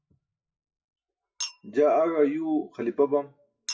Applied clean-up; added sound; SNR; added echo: classical method WPE with log-MMSE.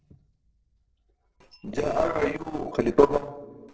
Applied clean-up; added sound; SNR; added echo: neural separator model SepFormer DNS4.